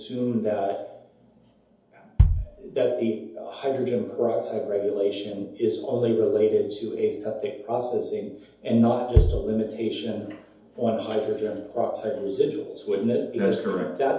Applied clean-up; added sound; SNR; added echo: none; Bass drum; 0 dB; reverberation time 2.2 s.